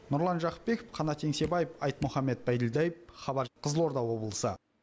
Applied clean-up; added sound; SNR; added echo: none; Drip; 16 dB; none.